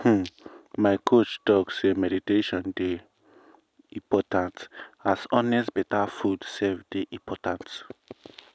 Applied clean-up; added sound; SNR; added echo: none; none; none; none.